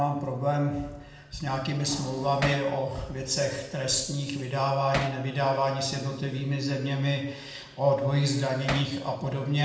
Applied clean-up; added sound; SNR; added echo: none; Hammer; 5 dB; reverberation time 0.9 s.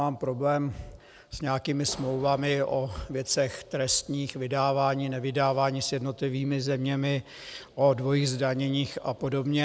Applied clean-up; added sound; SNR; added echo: none; none; none; none.